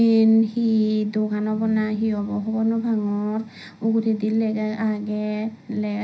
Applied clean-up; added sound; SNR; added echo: none; none; none; reverberation time 0.5 s.